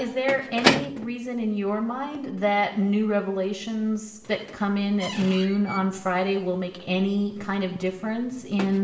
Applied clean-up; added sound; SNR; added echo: none; Squeak / Slam / Wood; 9 dB; reverberation time 0.8 s.